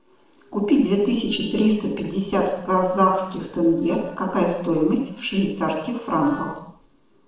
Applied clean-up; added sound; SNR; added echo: neural separator model SepFormer DNS4.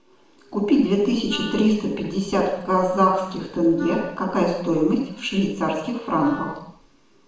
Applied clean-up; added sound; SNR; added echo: none; Wind instrument, woodwind instrument; 18 dB; reverberation time 0.7 s.